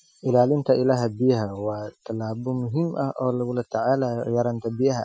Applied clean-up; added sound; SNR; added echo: classical method Wiener filter.